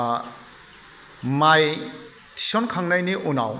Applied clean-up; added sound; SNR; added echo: none; none; none; none.